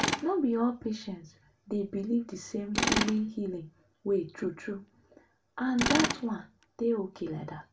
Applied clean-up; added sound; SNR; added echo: none; Tools; 4 dB; reverberation time 0.2 s.